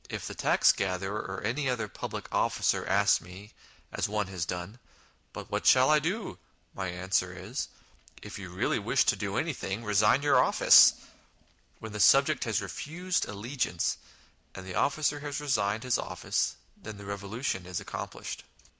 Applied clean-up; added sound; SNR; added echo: none; none; none; none.